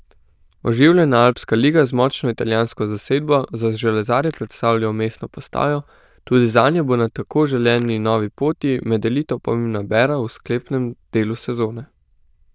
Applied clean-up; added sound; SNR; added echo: neural diffusion model UNIVERSE++.